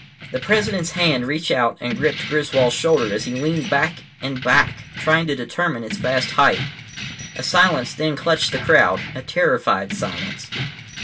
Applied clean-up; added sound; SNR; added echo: none; Keys jangling; 11 dB; reverberation time 0.1 s.